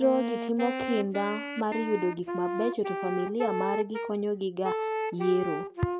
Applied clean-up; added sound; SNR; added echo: none; Wind instrument, woodwind instrument; 4 dB; none.